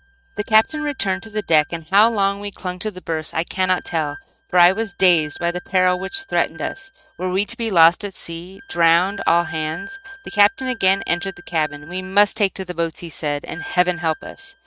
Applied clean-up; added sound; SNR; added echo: neural mask model RNNoise.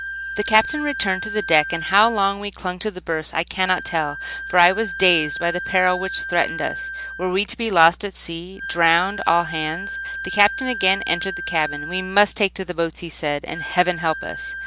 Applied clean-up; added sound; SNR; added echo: none; Wind instrument, woodwind instrument; 10 dB; none.